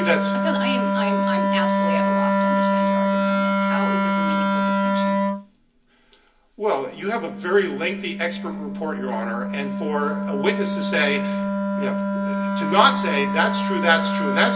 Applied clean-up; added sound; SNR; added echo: none; Wind instrument, woodwind instrument; -3 dB; reverberation time 0.3 s.